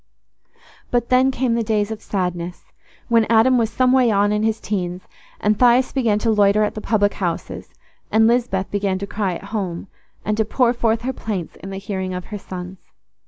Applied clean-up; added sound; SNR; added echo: none; none; none; none.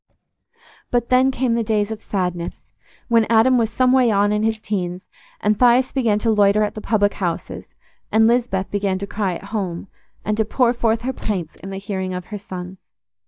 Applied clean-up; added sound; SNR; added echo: neural mask model DeepFilterNet 3.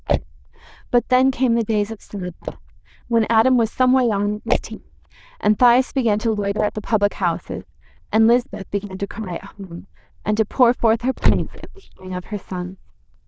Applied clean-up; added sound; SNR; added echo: neural diffusion model UNIVERSE++.